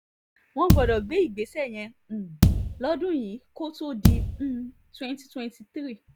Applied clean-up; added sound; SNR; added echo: none; Bass drum; -4 dB; none.